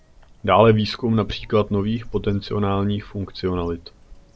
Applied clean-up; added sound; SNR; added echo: none; Bird vocalization, bird call, bird song; 20 dB; none.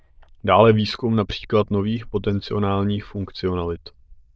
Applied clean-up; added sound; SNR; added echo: neural diffusion model UNIVERSE++.